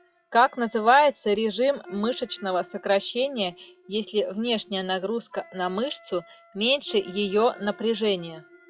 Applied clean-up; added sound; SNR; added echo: classical method log-MMSE.